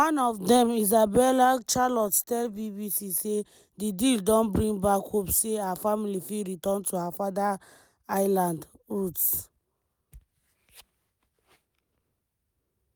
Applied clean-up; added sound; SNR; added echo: none; none; none; none.